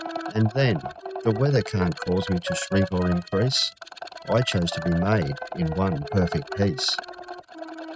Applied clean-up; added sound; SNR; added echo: neural mask model RNNoise.